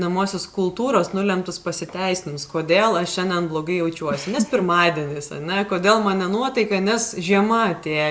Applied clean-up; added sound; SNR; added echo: none; none; none; none.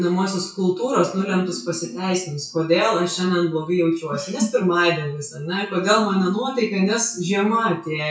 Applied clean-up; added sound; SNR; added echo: classical method WPE with log-MMSE.